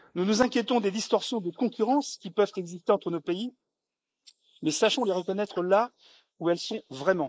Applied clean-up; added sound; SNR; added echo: neural mask model Resemble Enhance denoiser.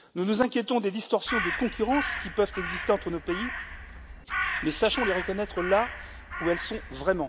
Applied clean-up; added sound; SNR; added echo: none; Crow; 6 dB; none.